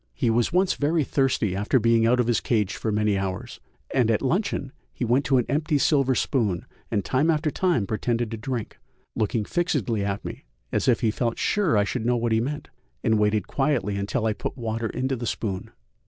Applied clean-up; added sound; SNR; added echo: none; none; none; none.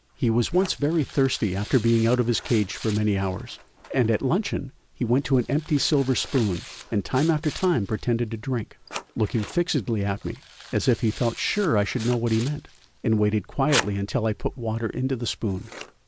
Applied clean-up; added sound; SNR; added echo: none; Tearing + Scissors; 16 dB; none.